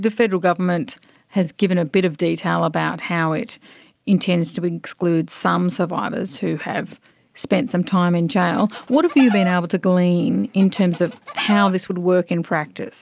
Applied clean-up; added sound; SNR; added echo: none; Chicken, rooster; 12 dB; none.